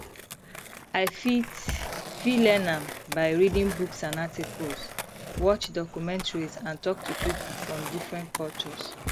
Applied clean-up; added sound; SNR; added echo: none; Thump, thud + Skateboard; 8 dB; none.